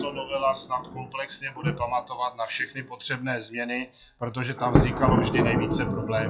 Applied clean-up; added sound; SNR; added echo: classical method WPE with log-MMSE.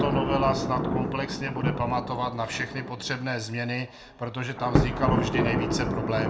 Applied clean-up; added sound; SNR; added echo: none; Thunder; -1 dB; reverberation time 0.3 s.